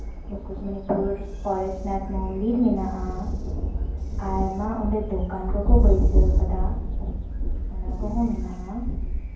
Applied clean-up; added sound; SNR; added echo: none; Thunder; -4 dB; reverberation time 0.9 s.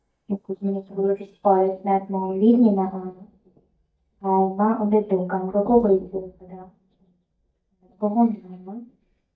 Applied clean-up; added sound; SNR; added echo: neural mask model DeepFilterNet 3.